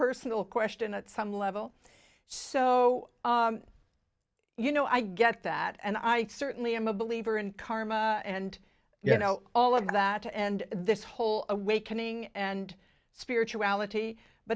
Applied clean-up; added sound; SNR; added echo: none; none; none; none.